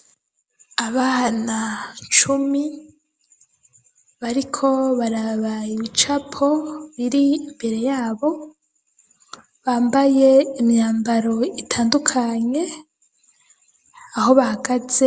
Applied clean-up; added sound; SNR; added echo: none; none; none; none.